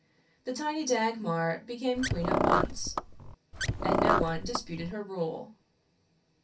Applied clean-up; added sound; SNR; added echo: none; Car; -5 dB; reverberation time 0.3 s.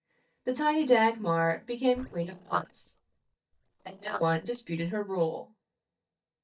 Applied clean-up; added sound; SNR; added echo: neural mask model DeepFilterNet 3.